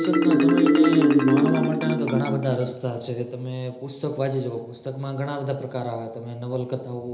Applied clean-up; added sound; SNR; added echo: none; Marimba, xylophone; -4 dB; reverberation time 1.0 s.